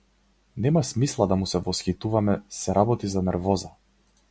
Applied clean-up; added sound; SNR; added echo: none; none; none; none.